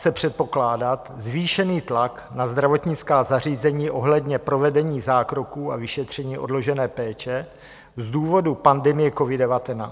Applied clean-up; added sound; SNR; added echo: none; none; none; none.